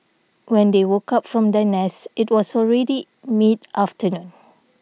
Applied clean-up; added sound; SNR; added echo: none; none; none; none.